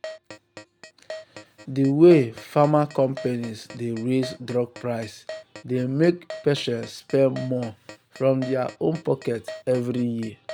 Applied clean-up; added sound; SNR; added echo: none; Keyboard (musical); 18 dB; none.